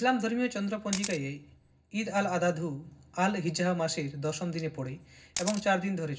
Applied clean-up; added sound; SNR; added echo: none; Camera; 10 dB; reverberation time 0.4 s.